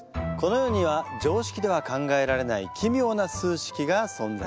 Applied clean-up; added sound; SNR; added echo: none; none; none; none.